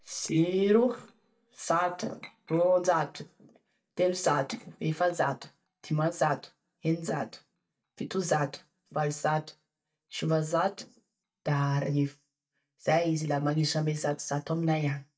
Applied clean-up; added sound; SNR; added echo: neural mask model DeepFilterNet 3.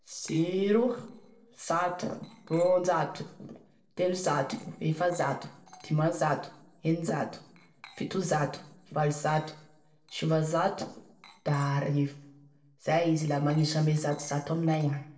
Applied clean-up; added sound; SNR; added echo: neural separator model SepFormer DNS4.